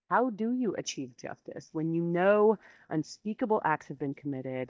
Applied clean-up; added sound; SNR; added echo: neural mask model DeepFilterNet 3.